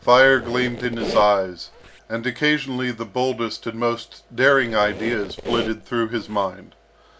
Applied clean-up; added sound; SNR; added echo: none; Squeak; 11 dB; none.